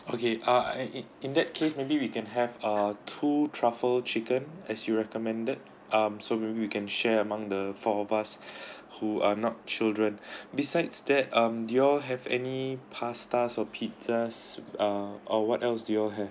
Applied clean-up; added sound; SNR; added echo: none; none; none; none.